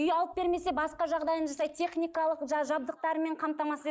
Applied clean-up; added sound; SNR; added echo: neural mask model DeepFilterNet 3.